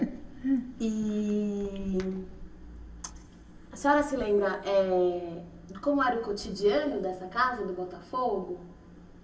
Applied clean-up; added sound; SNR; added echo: none; none; none; reverberation time 1.0 s.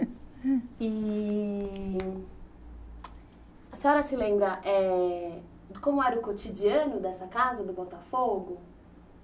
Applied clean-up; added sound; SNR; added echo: none; none; none; none.